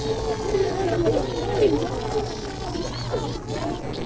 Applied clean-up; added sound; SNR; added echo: neural separator model SepFormer DNS4.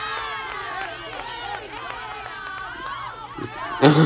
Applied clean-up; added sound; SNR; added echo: none; Cheering; 7 dB; reverberation time 1.7 s.